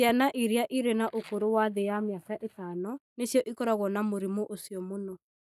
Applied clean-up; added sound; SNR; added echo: neural mask model DeepFilterNet 3.